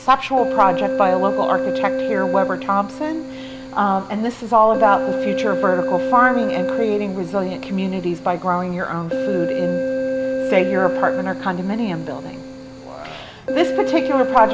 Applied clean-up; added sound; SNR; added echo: none; Keyboard (musical); 3 dB; none.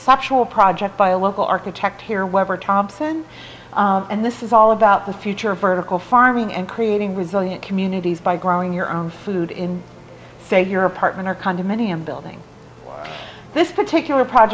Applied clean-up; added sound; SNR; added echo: none; none; none; none.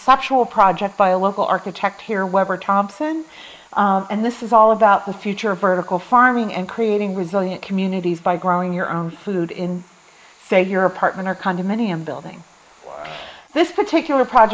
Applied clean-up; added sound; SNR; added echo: neural mask model Resemble Enhance denoiser.